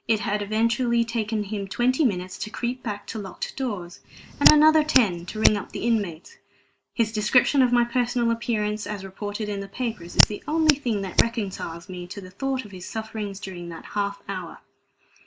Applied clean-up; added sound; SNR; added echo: none; Hands; 1 dB; none.